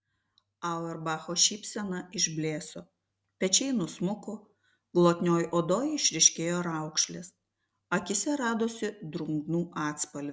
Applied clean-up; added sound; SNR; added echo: none; none; none; none.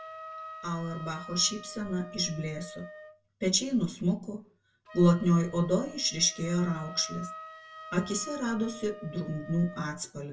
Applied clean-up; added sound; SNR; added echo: none; Wind instrument, woodwind instrument; 16 dB; reverberation time 0.1 s.